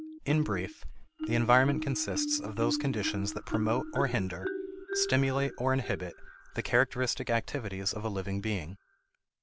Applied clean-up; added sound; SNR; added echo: none; Marimba, xylophone; 8 dB; none.